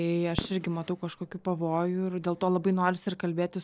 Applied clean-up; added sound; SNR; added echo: none; Fireworks; 16 dB; none.